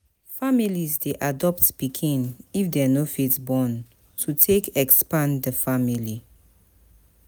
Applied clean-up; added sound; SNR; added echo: none; none; none; none.